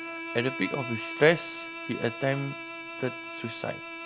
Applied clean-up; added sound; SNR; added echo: none; Bowed string instrument; 8 dB; none.